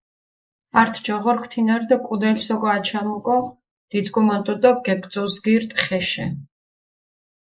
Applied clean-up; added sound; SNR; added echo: neural mask model Resemble Enhance denoiser.